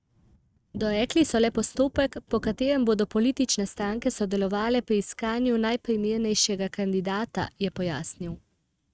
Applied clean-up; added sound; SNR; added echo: neural mask model RNNoise.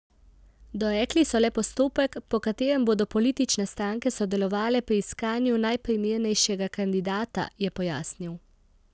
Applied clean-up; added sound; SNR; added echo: none; none; none; none.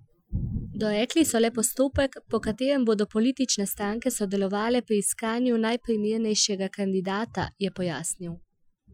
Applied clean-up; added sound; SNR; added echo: classical method Wiener filter.